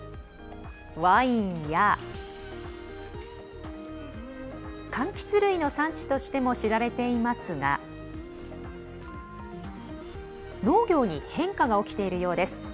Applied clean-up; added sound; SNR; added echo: none; none; none; none.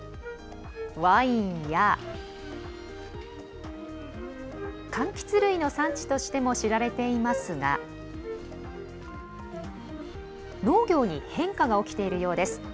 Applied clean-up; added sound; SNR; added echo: none; Wind instrument, woodwind instrument; 14 dB; none.